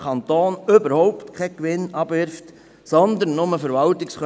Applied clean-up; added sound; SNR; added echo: none; none; none; none.